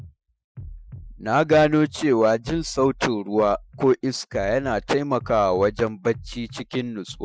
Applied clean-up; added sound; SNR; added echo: classical method Wiener filter.